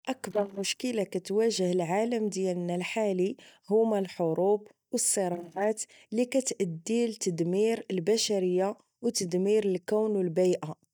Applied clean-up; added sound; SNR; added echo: neural mask model DeepFilterNet 3.